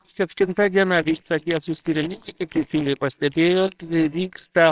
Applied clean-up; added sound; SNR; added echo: neural separator model SepFormer WHAMR!.